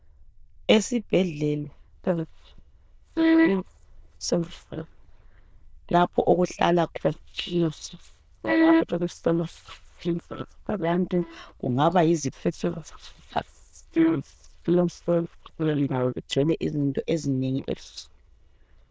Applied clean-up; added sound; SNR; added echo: neural diffusion model UNIVERSE++.